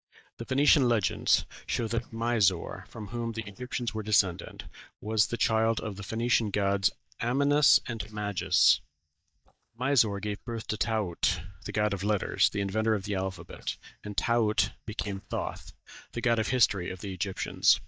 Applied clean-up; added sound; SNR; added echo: neural mask model DeepFilterNet 3.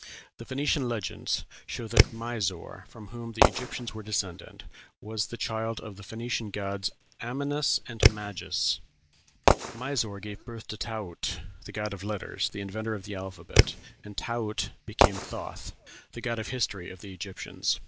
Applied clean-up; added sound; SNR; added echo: none; Fireworks; -5 dB; none.